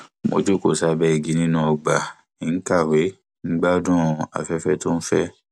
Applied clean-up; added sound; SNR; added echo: none; none; none; none.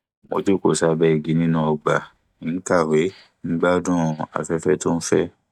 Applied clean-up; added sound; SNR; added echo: neural mask model DeepFilterNet 3.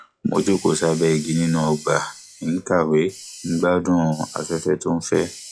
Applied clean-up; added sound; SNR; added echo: classical method log-MMSE.